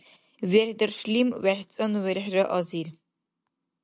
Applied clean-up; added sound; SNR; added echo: none; none; none; none.